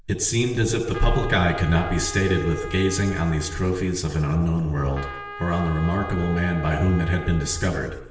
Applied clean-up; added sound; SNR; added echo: none; Trumpet; 15 dB; reverberation time 0.8 s.